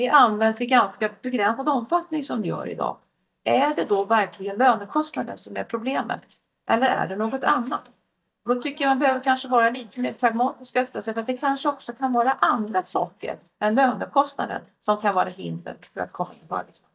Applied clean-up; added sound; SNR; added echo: neural mask model DeepFilterNet 3.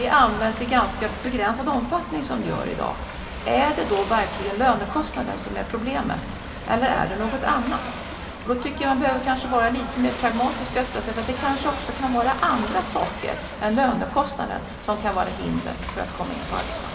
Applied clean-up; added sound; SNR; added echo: none; Ocean / Boat, Water vehicle; 8 dB; reverberation time 2.8 s.